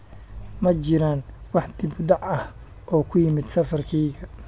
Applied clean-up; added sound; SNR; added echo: none; none; none; none.